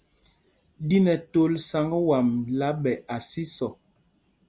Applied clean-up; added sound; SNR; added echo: none; none; none; none.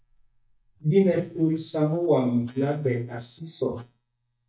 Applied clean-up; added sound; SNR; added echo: neural mask model DeepFilterNet 3.